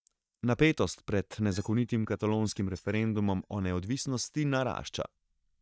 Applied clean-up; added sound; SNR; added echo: neural mask model DeepFilterNet 3.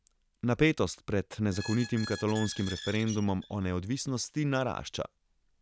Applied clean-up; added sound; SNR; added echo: none; Squeak; 14 dB; none.